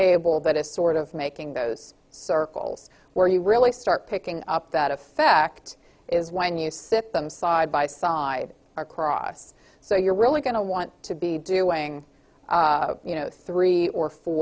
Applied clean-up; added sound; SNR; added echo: none; none; none; none.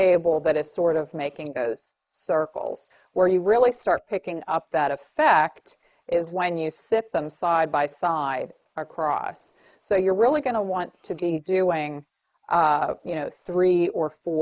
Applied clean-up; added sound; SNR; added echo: neural mask model Resemble Enhance denoiser.